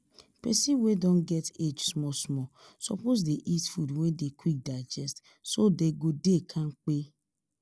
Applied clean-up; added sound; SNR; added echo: none; none; none; none.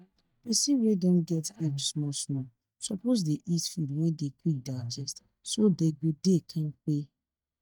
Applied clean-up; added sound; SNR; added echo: neural mask model DeepFilterNet 3.